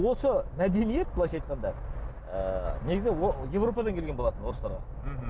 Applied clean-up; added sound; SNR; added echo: none; none; none; none.